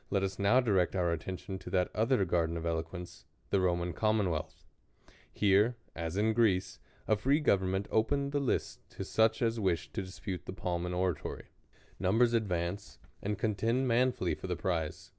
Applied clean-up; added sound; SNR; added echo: none; none; none; none.